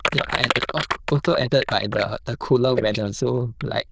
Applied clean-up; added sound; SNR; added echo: neural diffusion model UNIVERSE++.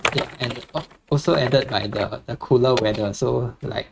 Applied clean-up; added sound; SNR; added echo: neural mask model RNNoise.